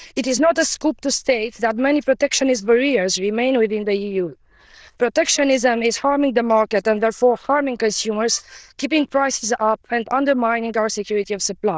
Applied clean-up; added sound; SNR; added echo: neural diffusion model UNIVERSE++.